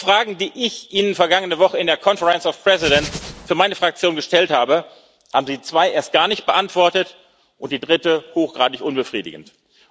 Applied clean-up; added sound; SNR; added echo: none; Hands; 11 dB; none.